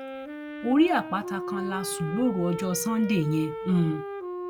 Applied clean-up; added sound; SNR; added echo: none; Wind instrument, woodwind instrument; 8 dB; none.